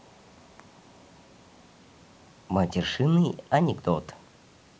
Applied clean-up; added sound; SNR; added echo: none; none; none; none.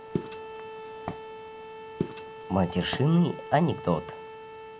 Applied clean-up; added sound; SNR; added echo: none; Bowed string instrument + Walk, footsteps; 9 dB; none.